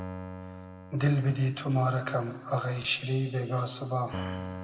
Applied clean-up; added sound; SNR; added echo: none; Keyboard (musical); 12 dB; reverberation time 1.9 s.